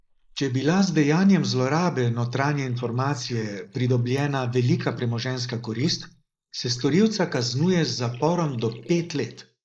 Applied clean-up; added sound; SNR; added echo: neural mask model Resemble Enhance denoiser.